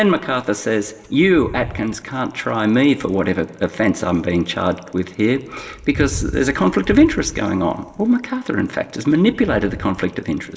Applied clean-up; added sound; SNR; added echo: none; Bicycle; 15 dB; reverberation time 1.3 s.